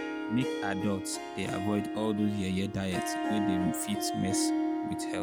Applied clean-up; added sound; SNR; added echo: none; Harp; 0 dB; none.